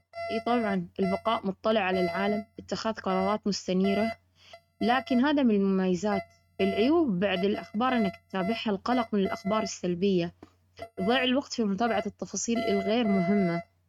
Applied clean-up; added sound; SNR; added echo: neural mask model RNNoise.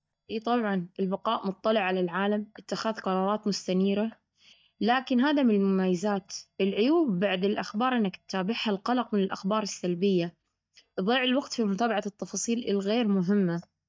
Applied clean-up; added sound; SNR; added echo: neural mask model DeepFilterNet 3.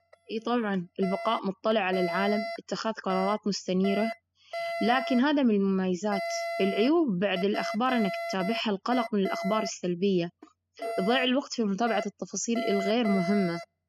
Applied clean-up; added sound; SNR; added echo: classical method spectral subtraction.